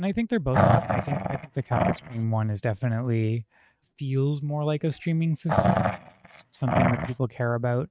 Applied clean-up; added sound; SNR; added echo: neural mask model RNNoise.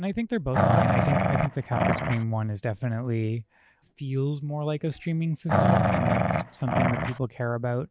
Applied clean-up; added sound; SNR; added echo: none; Growling; -5 dB; none.